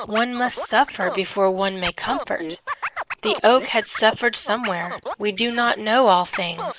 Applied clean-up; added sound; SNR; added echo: neural mask model Resemble Enhance denoiser.